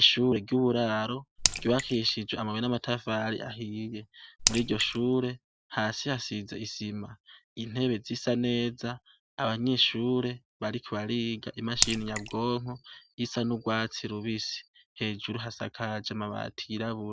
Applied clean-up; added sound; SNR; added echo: none; Raindrop / Splash, splatter; 1 dB; none.